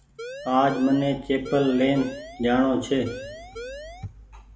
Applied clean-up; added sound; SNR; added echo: none; Siren; 13 dB; reverberation time 1.4 s.